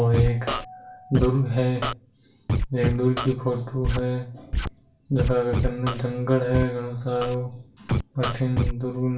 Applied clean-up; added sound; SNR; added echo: none; Scratching (performance technique); 4 dB; reverberation time 0.3 s.